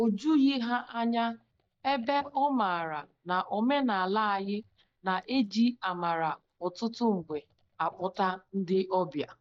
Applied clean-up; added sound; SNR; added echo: neural mask model DeepFilterNet 3.